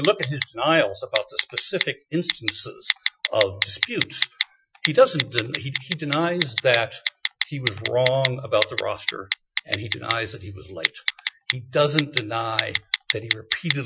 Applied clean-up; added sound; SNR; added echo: classical method Wiener filter.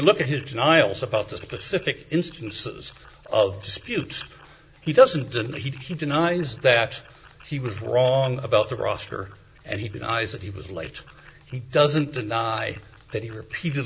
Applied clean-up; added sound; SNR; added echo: neural mask model Resemble Enhance denoiser.